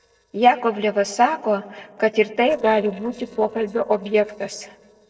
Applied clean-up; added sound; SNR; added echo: neural separator model SepFormer DNS4.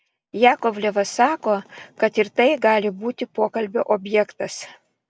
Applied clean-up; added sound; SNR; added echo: none; none; none; none.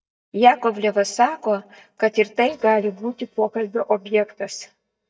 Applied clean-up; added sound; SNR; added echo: neural mask model DeepFilterNet 3.